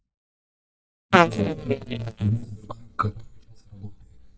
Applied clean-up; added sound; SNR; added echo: neural mask model DeepFilterNet 3.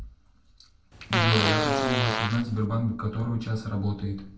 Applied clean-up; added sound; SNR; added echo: none; Fart; -1 dB; reverberation time 0.3 s.